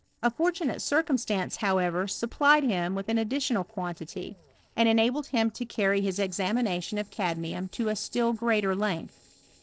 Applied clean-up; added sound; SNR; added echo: neural separator model SepFormer DNS4.